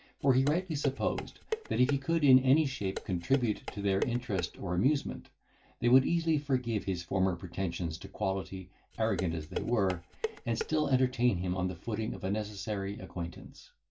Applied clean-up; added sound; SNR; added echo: none; Dishes, pots, and pans; 10 dB; reverberation time 0.1 s.